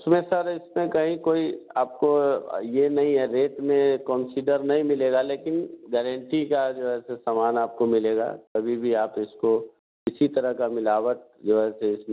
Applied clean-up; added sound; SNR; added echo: none; none; none; none.